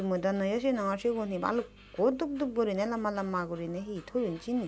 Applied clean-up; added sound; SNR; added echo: none; none; none; none.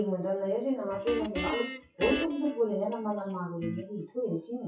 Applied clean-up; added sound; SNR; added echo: classical method WPE with log-MMSE.